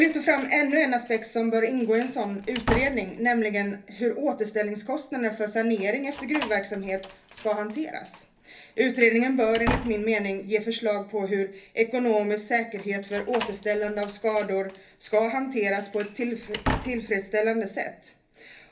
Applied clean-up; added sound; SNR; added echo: none; Slam; 12 dB; reverberation time 0.3 s.